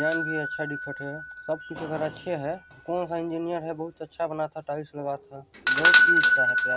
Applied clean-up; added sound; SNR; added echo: none; Bell / Doorbell; -5 dB; none.